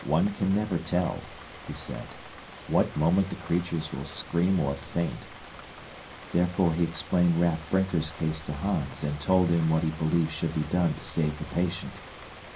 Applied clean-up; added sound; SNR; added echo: none; Rain; 16 dB; reverberation time 0.3 s.